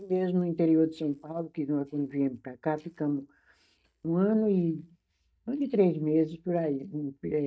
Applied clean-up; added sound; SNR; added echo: neural mask model DeepFilterNet 3.